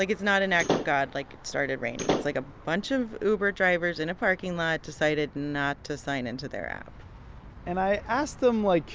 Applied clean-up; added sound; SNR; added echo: none; Slam / Wood; 1 dB; none.